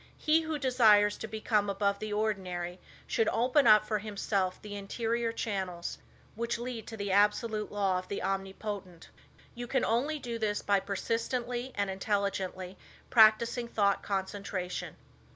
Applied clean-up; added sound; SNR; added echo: none; none; none; none.